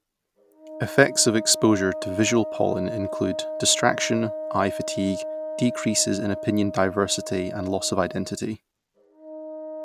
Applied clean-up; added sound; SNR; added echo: none; Wind instrument, woodwind instrument; 9 dB; none.